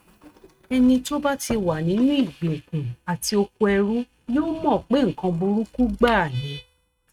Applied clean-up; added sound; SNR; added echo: neural mask model RNNoise.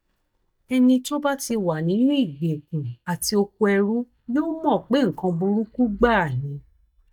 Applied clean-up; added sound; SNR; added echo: neural mask model DeepFilterNet 3.